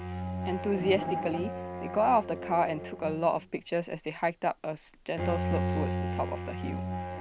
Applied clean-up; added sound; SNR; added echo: none; Bowed string instrument; 4 dB; none.